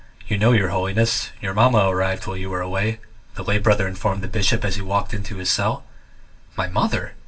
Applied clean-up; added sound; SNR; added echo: none; none; none; reverberation time 0.2 s.